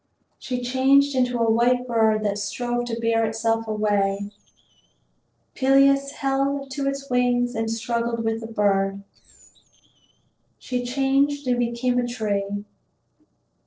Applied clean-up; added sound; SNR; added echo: neural separator model SepFormer DNS4.